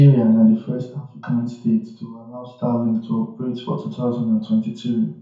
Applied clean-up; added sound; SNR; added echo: none; none; none; reverberation time 0.6 s.